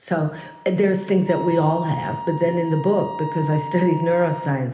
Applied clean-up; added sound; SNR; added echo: none; Wind instrument, woodwind instrument; 11 dB; reverberation time 1.0 s.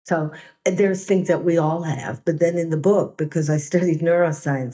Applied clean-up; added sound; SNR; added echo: neural mask model DeepFilterNet 3.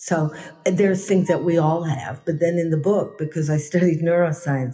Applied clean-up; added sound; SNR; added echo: classical method WPE with log-MMSE.